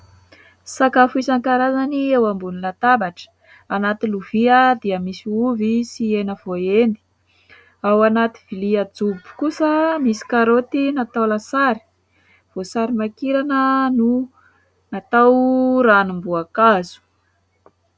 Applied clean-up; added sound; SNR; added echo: none; none; none; none.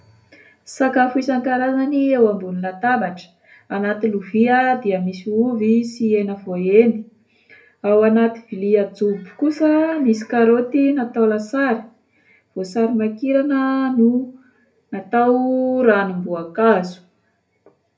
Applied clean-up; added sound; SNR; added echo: none; none; none; reverberation time 0.3 s.